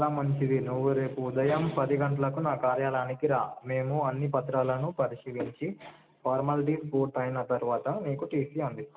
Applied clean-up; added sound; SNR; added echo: none; none; none; none.